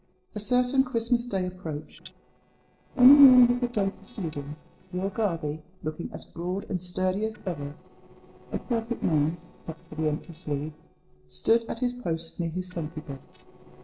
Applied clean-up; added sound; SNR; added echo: neural separator model SepFormer DNS4.